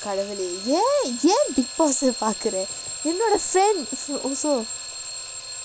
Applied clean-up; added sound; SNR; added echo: none; Alarm / Clock; 8 dB; none.